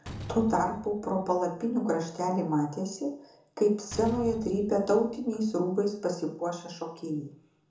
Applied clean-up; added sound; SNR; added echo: none; Slam; 18 dB; reverberation time 0.6 s.